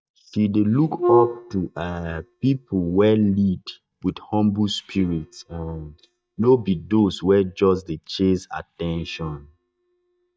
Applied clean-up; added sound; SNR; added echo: neural mask model DeepFilterNet 3.